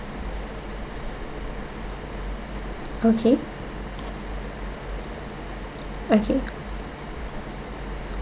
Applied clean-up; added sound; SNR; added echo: none; Bus; 12 dB; none.